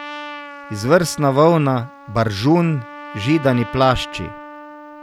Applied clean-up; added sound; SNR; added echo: none; Trumpet; 16 dB; none.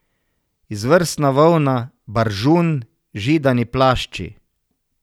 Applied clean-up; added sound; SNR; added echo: none; none; none; none.